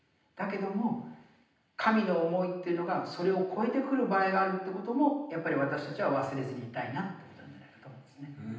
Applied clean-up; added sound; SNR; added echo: none; none; none; reverberation time 0.9 s.